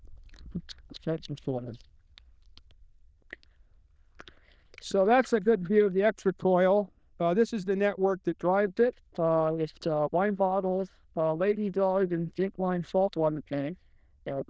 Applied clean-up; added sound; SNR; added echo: neural diffusion model UNIVERSE++.